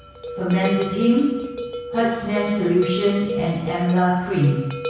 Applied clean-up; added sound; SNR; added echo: none; Bell; 9 dB; reverberation time 1.1 s.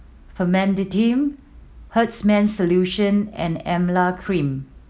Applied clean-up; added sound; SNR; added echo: none; none; none; none.